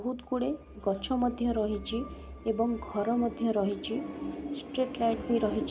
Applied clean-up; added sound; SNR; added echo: none; none; none; none.